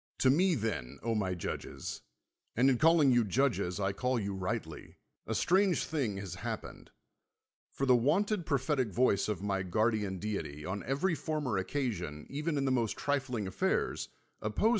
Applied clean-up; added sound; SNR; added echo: none; none; none; none.